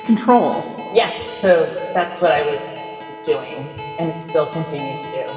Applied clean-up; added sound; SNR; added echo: none; Acoustic guitar; 13 dB; reverberation time 2.7 s.